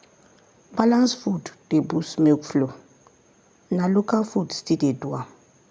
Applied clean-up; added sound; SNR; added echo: none; none; none; none.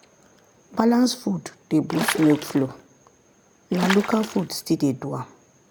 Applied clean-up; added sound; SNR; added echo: none; Water / Splash, splatter; 6 dB; none.